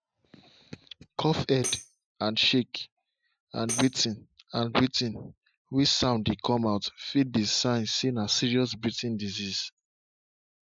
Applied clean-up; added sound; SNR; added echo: classical method Wiener filter.